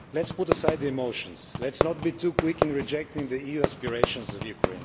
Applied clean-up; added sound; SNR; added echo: none; Fireworks; 0 dB; none.